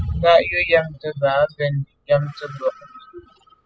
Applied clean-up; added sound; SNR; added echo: classical method spectral subtraction.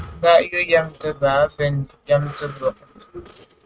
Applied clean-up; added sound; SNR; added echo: neural mask model RNNoise.